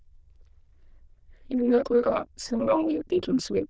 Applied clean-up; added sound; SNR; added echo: neural diffusion model UNIVERSE++.